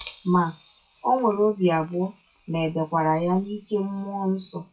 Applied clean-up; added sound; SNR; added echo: classical method WPE with log-MMSE.